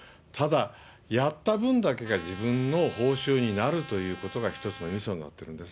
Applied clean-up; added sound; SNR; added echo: none; Trumpet; 17 dB; none.